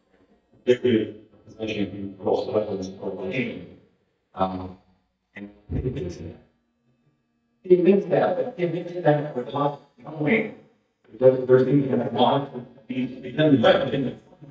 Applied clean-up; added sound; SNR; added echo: neural mask model DeepFilterNet 3.